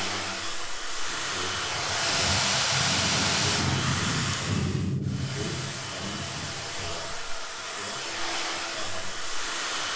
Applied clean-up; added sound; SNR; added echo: none; Domestic sounds, home sounds; -5 dB; reverberation time 1.1 s.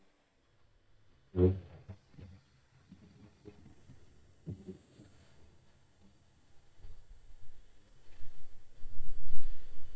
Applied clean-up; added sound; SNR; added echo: neural mask model DeepFilterNet 3.